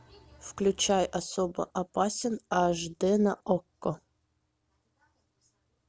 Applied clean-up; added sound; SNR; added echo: none; none; none; none.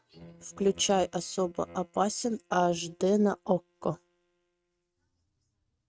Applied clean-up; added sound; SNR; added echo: neural mask model RNNoise.